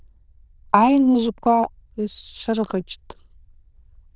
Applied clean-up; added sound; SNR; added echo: neural diffusion model UNIVERSE++.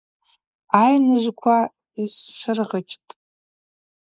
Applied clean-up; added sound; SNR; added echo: neural mask model Resemble Enhance denoiser.